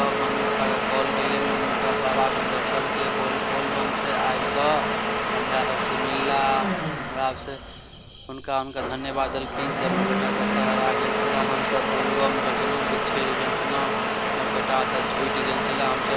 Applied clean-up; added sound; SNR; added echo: none; Domestic sounds, home sounds; -4 dB; none.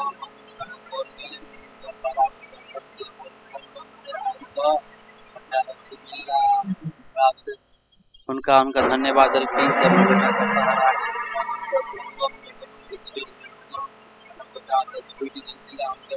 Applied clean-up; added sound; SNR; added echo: classical method spectral subtraction.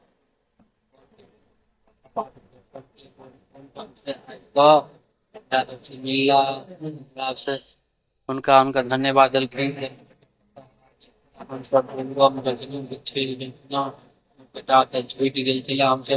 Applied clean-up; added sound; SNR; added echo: neural mask model DeepFilterNet 3.